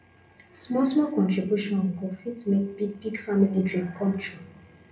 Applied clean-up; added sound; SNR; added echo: none; none; none; reverberation time 0.3 s.